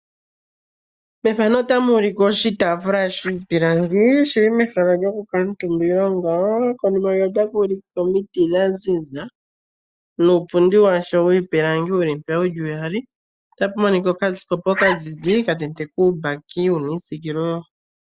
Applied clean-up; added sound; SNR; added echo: neural mask model DeepFilterNet 3.